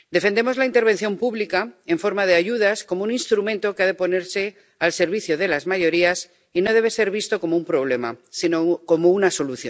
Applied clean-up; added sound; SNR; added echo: none; none; none; none.